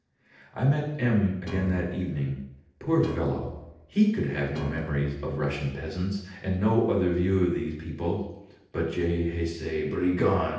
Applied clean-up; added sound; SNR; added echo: neural separator model SepFormer DNS4.